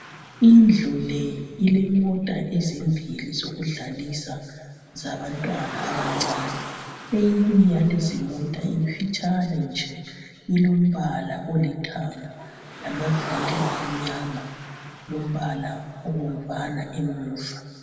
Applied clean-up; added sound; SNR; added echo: none; Car; 14 dB; reverberation time 1.9 s.